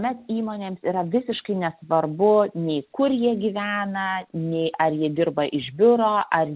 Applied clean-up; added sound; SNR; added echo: none; none; none; none.